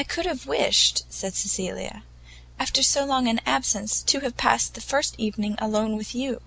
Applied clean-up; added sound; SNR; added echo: none; none; none; none.